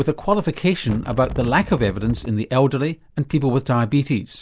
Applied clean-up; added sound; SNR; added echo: none; Wind; 11 dB; none.